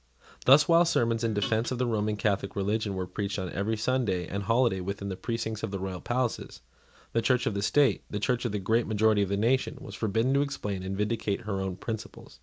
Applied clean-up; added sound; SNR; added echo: none; Guitar; 9 dB; none.